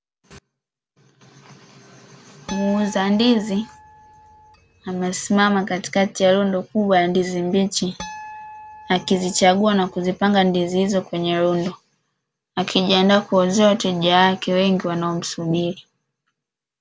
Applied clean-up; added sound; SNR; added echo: none; Harp; 19 dB; none.